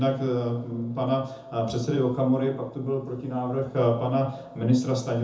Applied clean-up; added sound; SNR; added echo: none; none; none; reverberation time 0.5 s.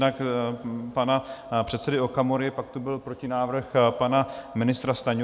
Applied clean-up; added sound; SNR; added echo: none; none; none; none.